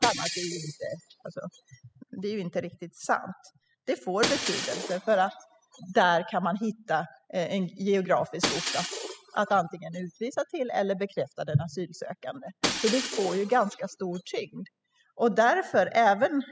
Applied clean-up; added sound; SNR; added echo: classical method spectral subtraction.